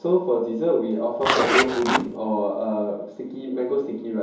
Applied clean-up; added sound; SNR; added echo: none; Zipper (clothing); -2 dB; reverberation time 2.8 s.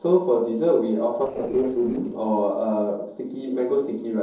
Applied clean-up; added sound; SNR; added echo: neural separator model SepFormer DNS4.